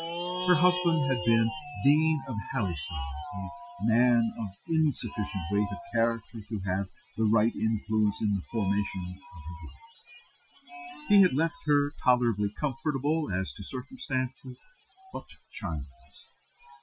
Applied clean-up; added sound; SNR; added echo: classical method Wiener filter.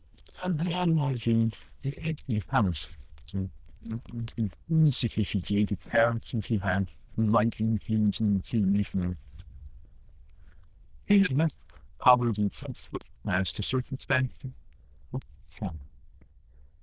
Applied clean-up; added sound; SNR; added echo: neural diffusion model UNIVERSE++.